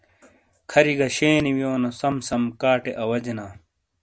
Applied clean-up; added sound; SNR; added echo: none; none; none; none.